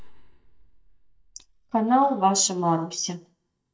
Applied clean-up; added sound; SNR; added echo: neural mask model DeepFilterNet 3.